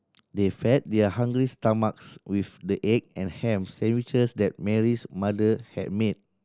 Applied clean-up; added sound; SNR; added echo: none; none; none; none.